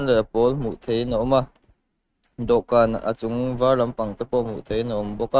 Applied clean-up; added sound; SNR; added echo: neural mask model RNNoise.